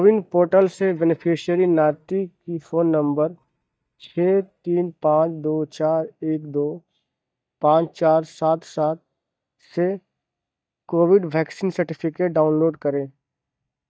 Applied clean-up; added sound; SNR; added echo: neural mask model DeepFilterNet 3.